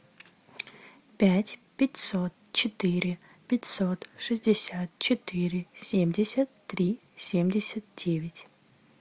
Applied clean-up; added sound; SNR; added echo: none; none; none; none.